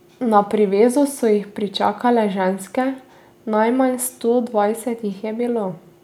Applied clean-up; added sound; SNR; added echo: none; none; none; none.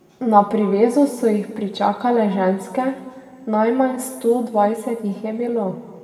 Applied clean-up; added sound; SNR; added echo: none; none; none; reverberation time 1.5 s.